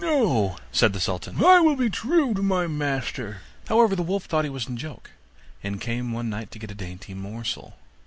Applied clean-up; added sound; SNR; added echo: none; none; none; none.